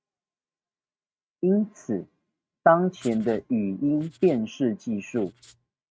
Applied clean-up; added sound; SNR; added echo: neural mask model RNNoise.